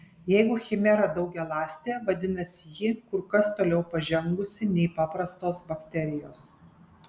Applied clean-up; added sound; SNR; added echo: none; none; none; none.